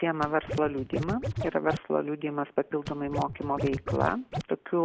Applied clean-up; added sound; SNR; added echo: none; Scratching (performance technique); 5 dB; none.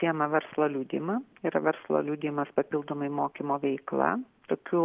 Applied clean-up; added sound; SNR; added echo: none; none; none; none.